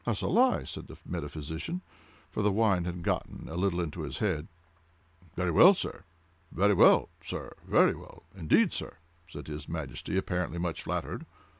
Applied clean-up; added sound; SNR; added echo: none; none; none; none.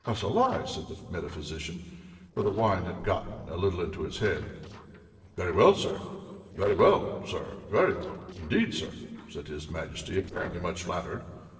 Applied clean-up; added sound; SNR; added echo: neural separator model SepFormer DNS4.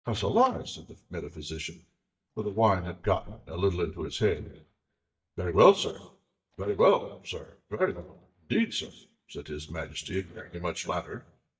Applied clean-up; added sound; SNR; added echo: neural mask model DeepFilterNet 3.